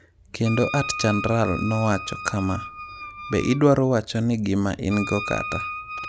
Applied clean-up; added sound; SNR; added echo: none; Wind instrument, woodwind instrument; 10 dB; none.